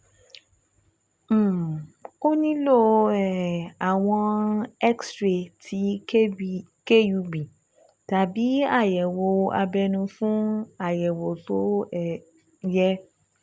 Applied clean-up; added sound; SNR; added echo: none; none; none; none.